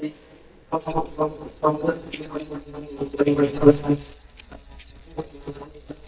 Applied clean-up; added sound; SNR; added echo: neural mask model DeepFilterNet 3.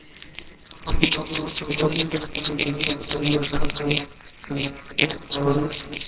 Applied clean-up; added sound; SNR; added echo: neural separator model SepFormer WHAMR!.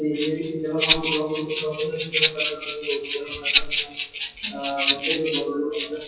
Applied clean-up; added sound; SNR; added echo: classical method WPE with log-MMSE.